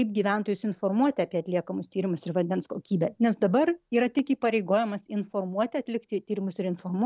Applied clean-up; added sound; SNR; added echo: none; none; none; none.